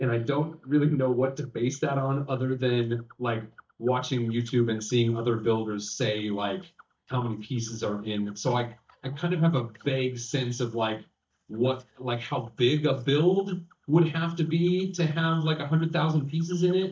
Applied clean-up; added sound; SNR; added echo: neural mask model DeepFilterNet 3.